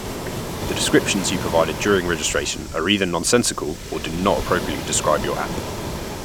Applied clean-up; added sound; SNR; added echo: none; Waves, surf; 6 dB; none.